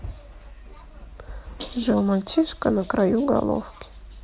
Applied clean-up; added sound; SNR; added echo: none; none; none; none.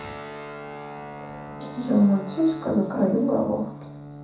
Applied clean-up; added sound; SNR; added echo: none; Guitar; 13 dB; reverberation time 0.7 s.